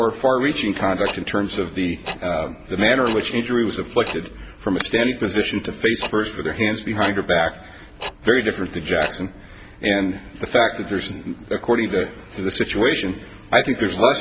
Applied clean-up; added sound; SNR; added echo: none; Tick-tock; 15 dB; none.